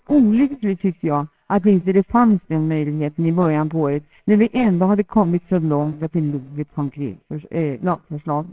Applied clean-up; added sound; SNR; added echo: neural separator model SepFormer WHAMR!.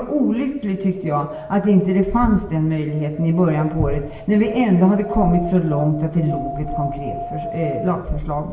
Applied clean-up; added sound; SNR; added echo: none; Wind; 13 dB; reverberation time 0.8 s.